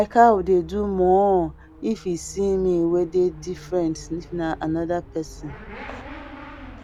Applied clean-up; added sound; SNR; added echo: none; Motorcycle / Accelerating, revving, vroom; 17 dB; none.